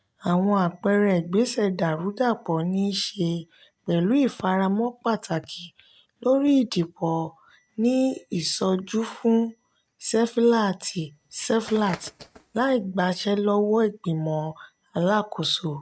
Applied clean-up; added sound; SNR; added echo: neural mask model RNNoise.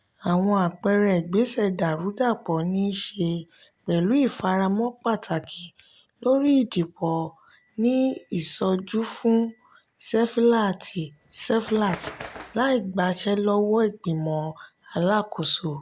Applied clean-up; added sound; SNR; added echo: none; Bird; 16 dB; none.